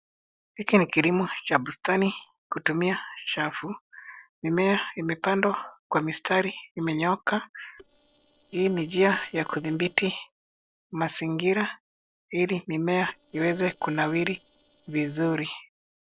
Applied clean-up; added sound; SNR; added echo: neural separator model SepFormer DNS4.